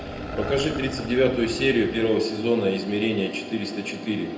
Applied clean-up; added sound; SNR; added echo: none; Growling; 14 dB; reverberation time 0.8 s.